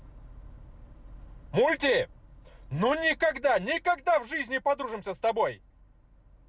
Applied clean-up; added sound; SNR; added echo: none; none; none; none.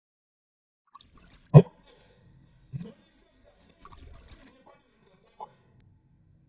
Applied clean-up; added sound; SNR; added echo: neural mask model DeepFilterNet 3.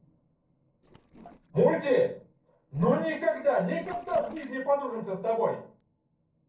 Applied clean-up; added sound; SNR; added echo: neural separator model SepFormer DNS4.